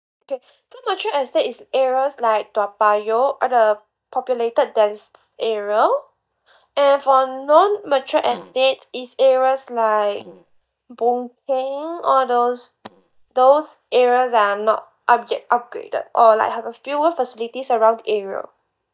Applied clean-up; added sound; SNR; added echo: neural mask model DeepFilterNet 3.